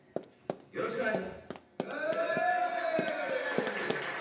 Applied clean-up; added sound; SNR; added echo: none; Run; 8 dB; reverberation time 0.9 s.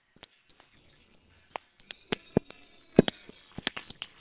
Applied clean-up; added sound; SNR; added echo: neural separator model SepFormer WHAMR!.